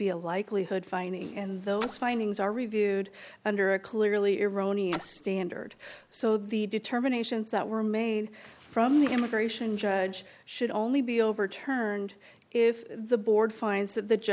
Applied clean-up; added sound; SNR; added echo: none; Splash, splatter; 17 dB; none.